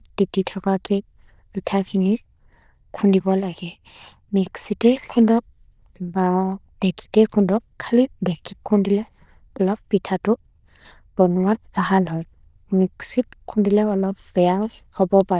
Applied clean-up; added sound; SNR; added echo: neural diffusion model UNIVERSE++.